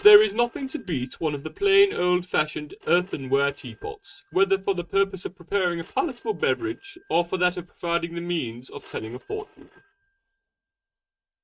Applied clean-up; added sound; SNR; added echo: neural mask model RNNoise.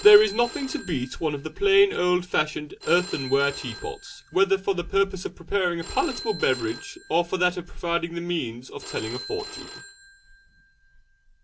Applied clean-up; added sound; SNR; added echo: none; Telephone; 17 dB; none.